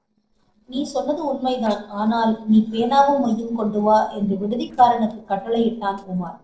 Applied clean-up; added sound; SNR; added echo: neural separator model SepFormer DNS4.